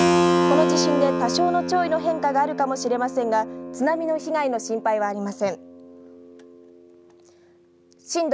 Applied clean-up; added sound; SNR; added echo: none; Keyboard (musical); 1 dB; none.